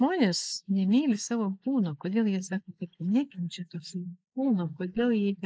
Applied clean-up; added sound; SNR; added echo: neural mask model Resemble Enhance denoiser.